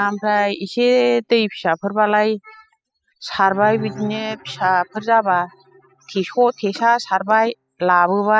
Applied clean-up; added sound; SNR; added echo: classical method spectral subtraction.